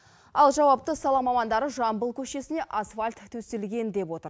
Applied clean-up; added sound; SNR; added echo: none; none; none; none.